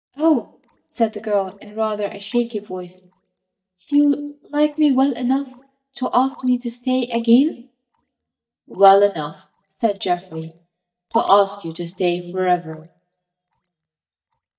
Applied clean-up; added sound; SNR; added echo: neural mask model DeepFilterNet 3.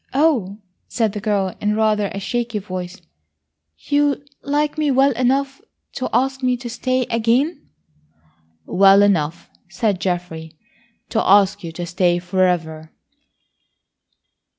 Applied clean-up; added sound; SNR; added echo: none; none; none; none.